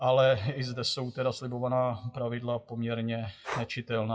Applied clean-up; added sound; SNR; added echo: classical method WPE with log-MMSE.